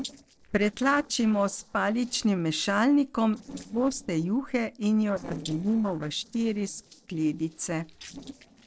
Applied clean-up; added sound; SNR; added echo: neural separator model SepFormer DNS4.